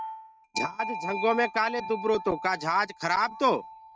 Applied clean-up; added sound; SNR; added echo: neural mask model RNNoise.